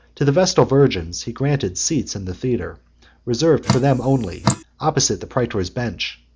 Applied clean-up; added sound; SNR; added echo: none; Drip; 3 dB; none.